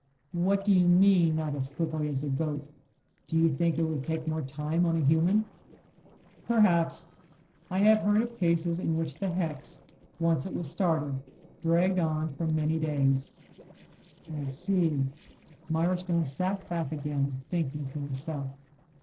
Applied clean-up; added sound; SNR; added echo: neural separator model SepFormer DNS4.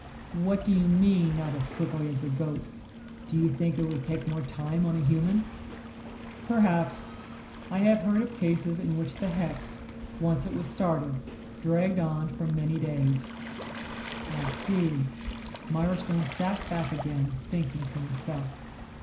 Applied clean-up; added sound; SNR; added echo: none; Waves, surf; 11 dB; reverberation time 0.5 s.